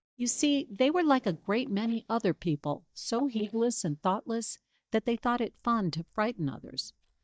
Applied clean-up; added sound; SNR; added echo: neural mask model DeepFilterNet 3.